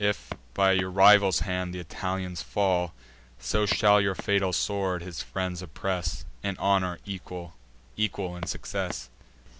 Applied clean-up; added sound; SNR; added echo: none; Walk, footsteps; 12 dB; none.